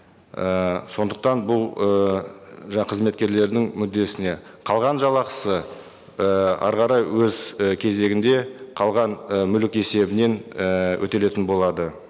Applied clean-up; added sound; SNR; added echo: none; none; none; none.